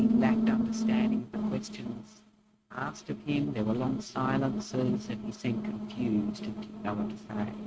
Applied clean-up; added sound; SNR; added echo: neural mask model RNNoise.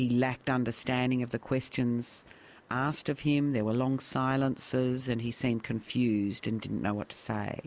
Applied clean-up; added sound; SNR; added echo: none; none; none; none.